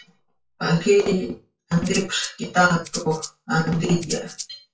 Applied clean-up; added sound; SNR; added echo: classical method WPE with log-MMSE.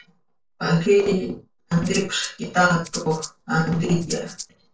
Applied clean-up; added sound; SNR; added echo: neural separator model SepFormer DNS4.